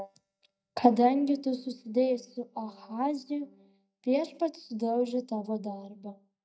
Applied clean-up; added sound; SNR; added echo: neural mask model DeepFilterNet 3.